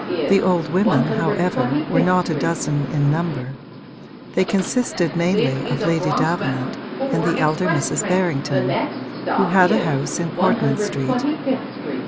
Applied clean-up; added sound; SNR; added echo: none; Subway, metro, underground; 3 dB; none.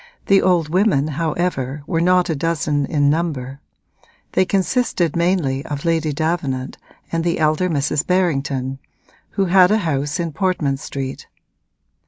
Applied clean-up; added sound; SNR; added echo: none; none; none; none.